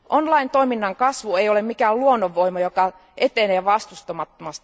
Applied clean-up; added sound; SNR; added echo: none; none; none; none.